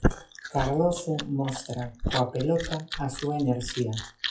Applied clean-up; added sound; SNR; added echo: classical method WPE with log-MMSE.